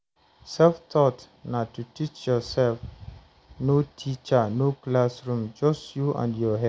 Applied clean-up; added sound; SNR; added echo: none; none; none; none.